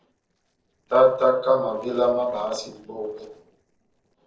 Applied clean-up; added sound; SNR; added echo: neural separator model SepFormer DNS4.